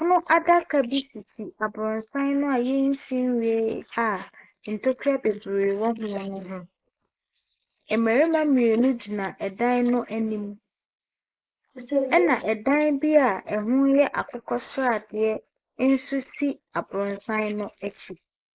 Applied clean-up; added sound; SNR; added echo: neural mask model Resemble Enhance denoiser.